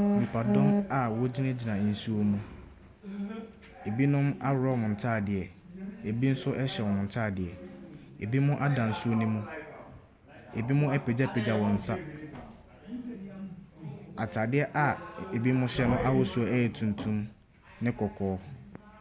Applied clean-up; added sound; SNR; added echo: none; none; none; none.